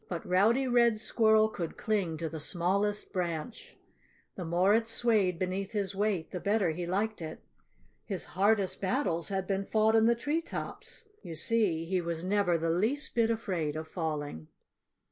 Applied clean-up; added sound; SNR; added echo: none; none; none; none.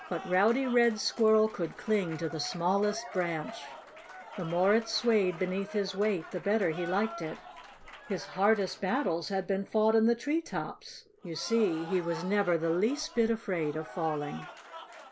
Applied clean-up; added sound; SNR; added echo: none; Applause / Cheering; 16 dB; none.